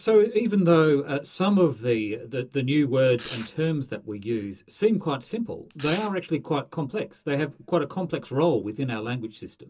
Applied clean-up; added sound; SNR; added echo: none; Domestic sounds, home sounds; 18 dB; reverberation time 0.2 s.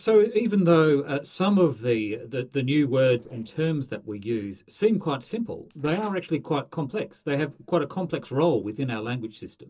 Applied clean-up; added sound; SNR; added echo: neural separator model SepFormer DNS4.